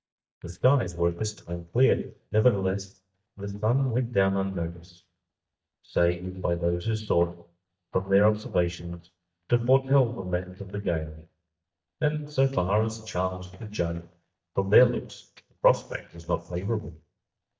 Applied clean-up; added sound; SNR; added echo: neural mask model DeepFilterNet 3.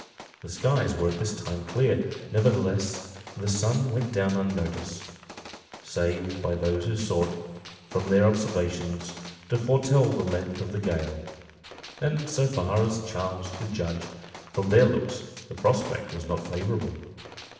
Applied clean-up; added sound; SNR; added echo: none; Gunshot, gunfire; 17 dB; reverberation time 1.2 s.